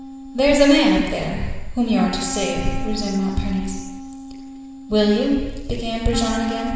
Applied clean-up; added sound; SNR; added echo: none; Wind instrument, woodwind instrument; 13 dB; reverberation time 1.3 s.